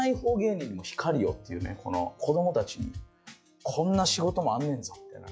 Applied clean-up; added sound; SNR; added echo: classical method log-MMSE.